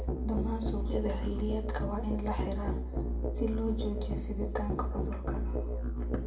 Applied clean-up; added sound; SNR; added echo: none; Musical instrument; -4 dB; reverberation time 0.3 s.